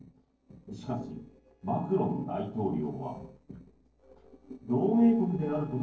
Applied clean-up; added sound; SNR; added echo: neural separator model SepFormer DNS4.